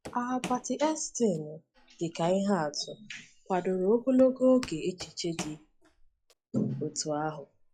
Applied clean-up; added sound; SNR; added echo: classical method log-MMSE.